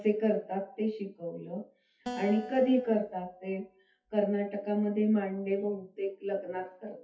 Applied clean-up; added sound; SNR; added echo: classical method WPE with log-MMSE.